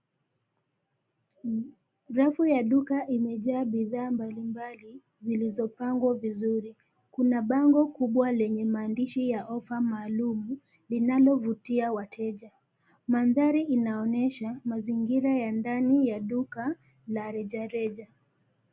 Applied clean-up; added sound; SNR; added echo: none; none; none; none.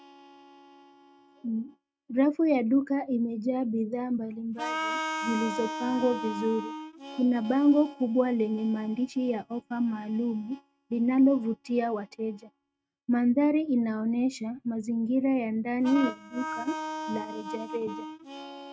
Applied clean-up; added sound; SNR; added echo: neural mask model RNNoise.